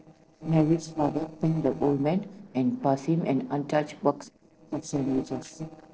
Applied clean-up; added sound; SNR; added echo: neural separator model SepFormer DNS4.